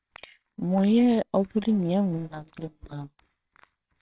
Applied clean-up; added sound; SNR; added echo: neural separator model SepFormer WHAMR!.